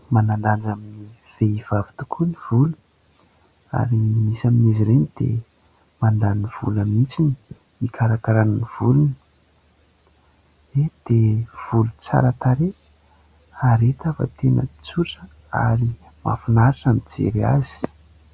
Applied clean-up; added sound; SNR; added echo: none; none; none; none.